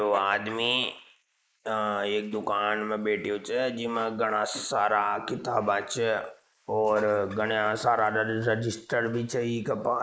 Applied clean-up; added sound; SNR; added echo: neural mask model Resemble Enhance denoiser.